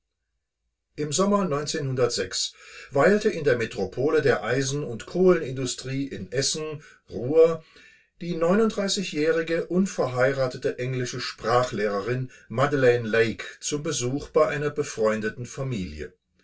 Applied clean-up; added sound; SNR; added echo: none; none; none; reverberation time 0.2 s.